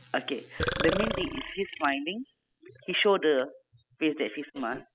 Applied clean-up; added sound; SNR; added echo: classical method spectral subtraction.